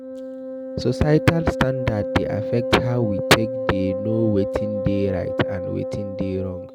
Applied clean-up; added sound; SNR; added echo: none; Wind instrument, woodwind instrument; 5 dB; none.